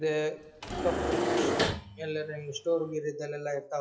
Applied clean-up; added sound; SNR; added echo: classical method WPE with log-MMSE.